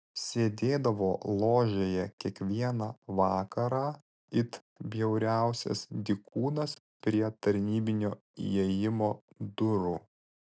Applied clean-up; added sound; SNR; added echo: none; none; none; none.